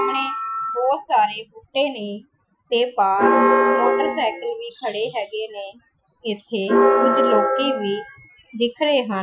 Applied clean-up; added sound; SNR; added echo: classical method Wiener filter.